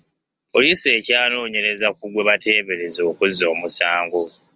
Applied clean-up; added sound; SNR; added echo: none; none; none; none.